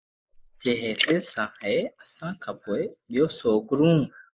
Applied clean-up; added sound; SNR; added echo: neural mask model Resemble Enhance denoiser.